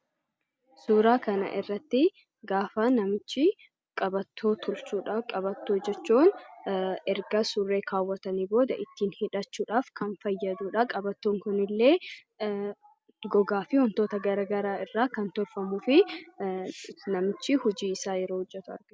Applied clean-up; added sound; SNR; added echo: none; none; none; none.